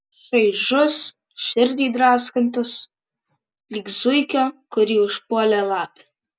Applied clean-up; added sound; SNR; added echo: none; none; none; none.